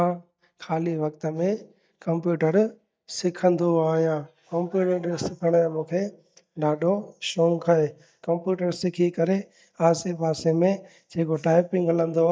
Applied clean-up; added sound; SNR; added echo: neural mask model DeepFilterNet 3.